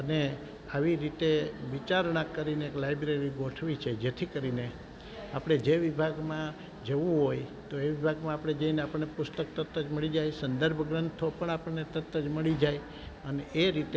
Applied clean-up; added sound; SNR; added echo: none; none; none; none.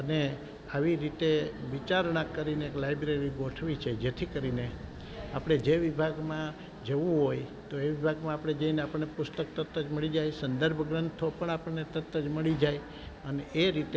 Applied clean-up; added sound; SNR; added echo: none; Thunder / Rain; 19 dB; none.